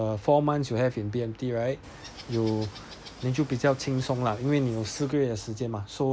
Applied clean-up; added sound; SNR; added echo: none; Water / Bird; 19 dB; none.